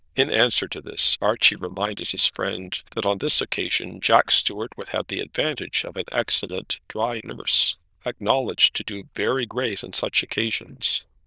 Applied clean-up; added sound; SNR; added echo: neural diffusion model UNIVERSE++.